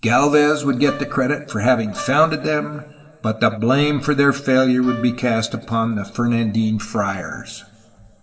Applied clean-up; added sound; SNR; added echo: none; Wind instrument, woodwind instrument; 15 dB; reverberation time 2.3 s.